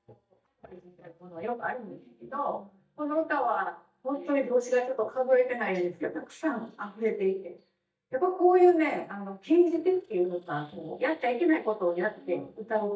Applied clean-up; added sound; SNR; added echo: neural mask model DeepFilterNet 3.